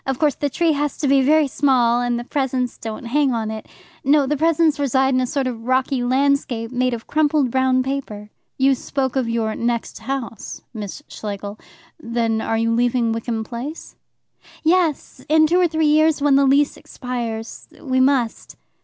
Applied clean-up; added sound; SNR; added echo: none; none; none; none.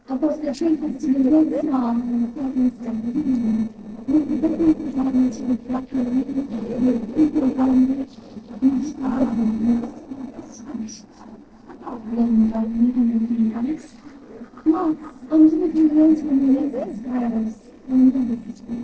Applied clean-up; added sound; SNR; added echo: neural separator model SepFormer DNS4.